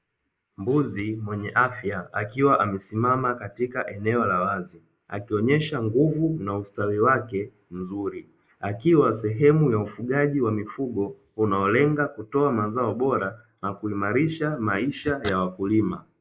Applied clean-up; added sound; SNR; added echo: neural mask model Resemble Enhance denoiser.